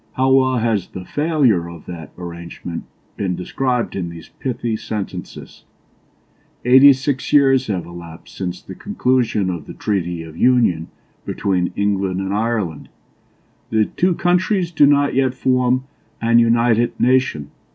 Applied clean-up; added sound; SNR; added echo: none; none; none; none.